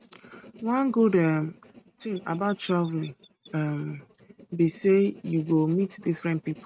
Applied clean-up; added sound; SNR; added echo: neural mask model RNNoise.